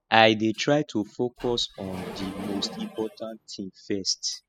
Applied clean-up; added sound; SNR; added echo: classical method spectral subtraction.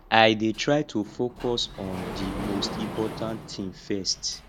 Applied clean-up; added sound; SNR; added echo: none; Sliding door; 11 dB; none.